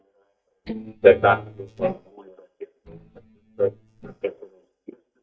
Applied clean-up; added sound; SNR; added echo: neural mask model DeepFilterNet 3.